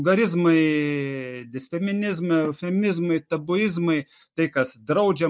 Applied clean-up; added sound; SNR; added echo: neural mask model DeepFilterNet 3.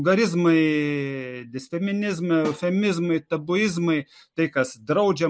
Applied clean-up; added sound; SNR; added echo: none; Snare drum; 19 dB; none.